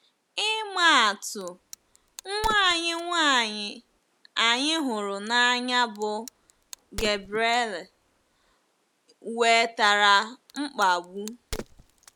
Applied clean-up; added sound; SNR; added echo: none; Crack; 19 dB; none.